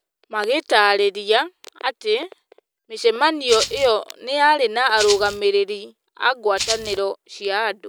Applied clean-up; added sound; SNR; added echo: none; Rattle (instrument); 6 dB; none.